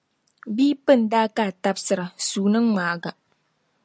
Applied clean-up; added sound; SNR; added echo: none; none; none; none.